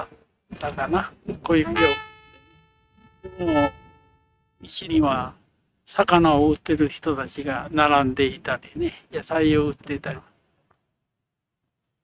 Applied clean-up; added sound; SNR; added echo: neural mask model RNNoise.